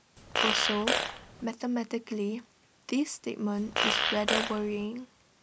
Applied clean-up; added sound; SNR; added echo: none; Fart; -3 dB; none.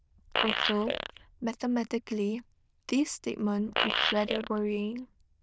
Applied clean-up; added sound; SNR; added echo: neural diffusion model UNIVERSE++.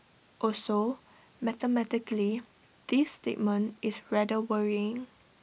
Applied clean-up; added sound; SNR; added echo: none; none; none; none.